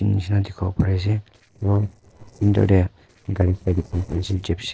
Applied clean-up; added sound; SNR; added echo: neural separator model SepFormer DNS4.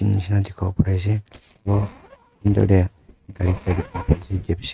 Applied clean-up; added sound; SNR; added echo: neural mask model RNNoise.